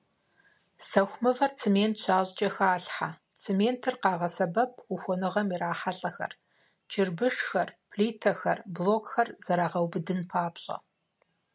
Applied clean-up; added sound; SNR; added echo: none; none; none; none.